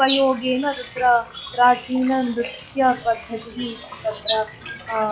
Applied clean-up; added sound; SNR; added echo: classical method log-MMSE.